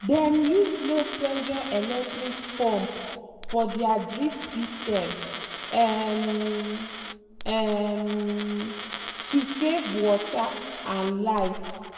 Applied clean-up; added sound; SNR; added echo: none; Coin (dropping); 10 dB; reverberation time 1.5 s.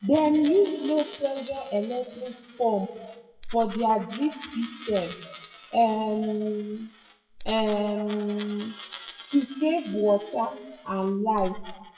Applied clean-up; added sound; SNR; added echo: classical method WPE with log-MMSE.